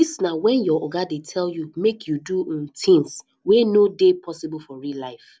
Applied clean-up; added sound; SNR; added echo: none; none; none; none.